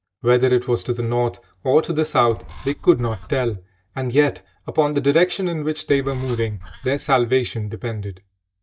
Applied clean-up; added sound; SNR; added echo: neural mask model DeepFilterNet 3.